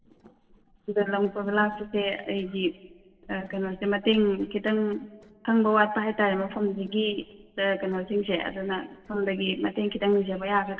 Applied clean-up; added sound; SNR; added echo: neural separator model SepFormer DNS4.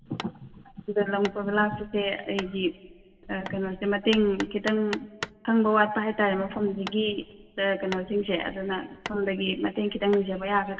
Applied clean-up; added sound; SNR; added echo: none; Hammer; 16 dB; reverberation time 1.6 s.